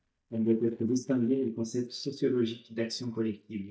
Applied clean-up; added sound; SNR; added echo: neural mask model DeepFilterNet 3.